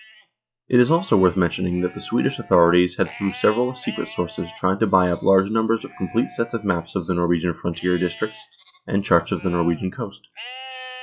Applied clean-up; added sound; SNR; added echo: classical method log-MMSE.